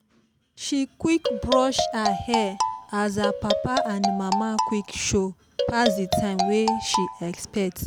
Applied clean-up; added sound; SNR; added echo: none; Marimba, xylophone; 1 dB; none.